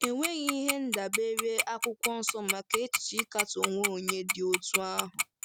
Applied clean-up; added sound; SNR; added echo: none; Tick-tock; 0 dB; none.